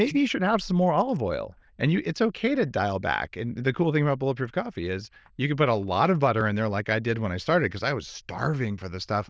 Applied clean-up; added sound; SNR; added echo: neural diffusion model UNIVERSE++.